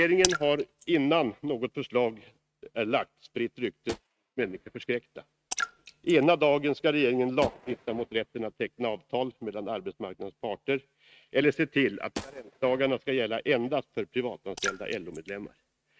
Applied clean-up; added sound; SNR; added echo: neural mask model RNNoise.